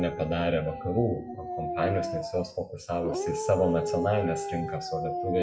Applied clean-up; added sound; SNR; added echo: classical method WPE with log-MMSE.